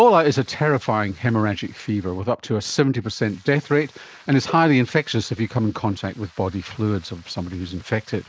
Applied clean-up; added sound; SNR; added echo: neural mask model Resemble Enhance denoiser.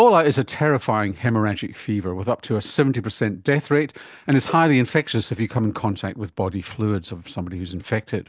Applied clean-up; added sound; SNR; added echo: none; none; none; none.